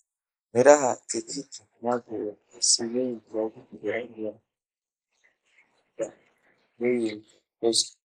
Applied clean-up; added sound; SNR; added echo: neural mask model Resemble Enhance denoiser.